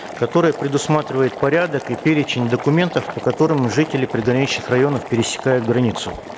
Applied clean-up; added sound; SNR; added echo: none; Boiling; 13 dB; none.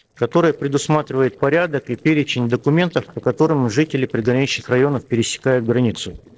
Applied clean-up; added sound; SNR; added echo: neural separator model SepFormer DNS4.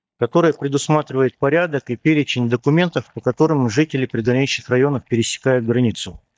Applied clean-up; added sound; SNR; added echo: neural mask model DeepFilterNet 3.